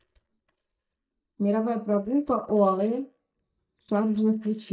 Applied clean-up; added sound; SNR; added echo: neural mask model DeepFilterNet 3.